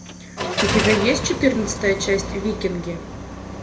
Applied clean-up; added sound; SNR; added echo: none; Car; 4 dB; reverberation time 1.6 s.